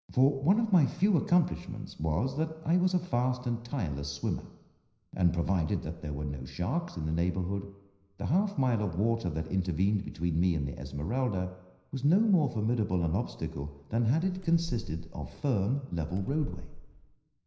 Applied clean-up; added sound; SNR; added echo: none; Bird; 11 dB; reverberation time 0.9 s.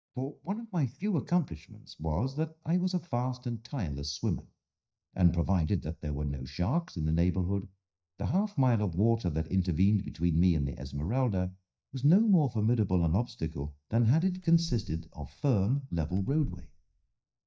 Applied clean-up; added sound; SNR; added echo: neural mask model DeepFilterNet 3.